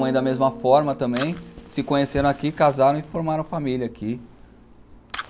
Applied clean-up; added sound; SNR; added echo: none; Fire + Bass guitar; 17 dB; none.